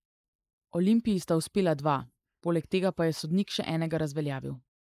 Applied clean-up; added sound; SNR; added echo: neural mask model Resemble Enhance denoiser.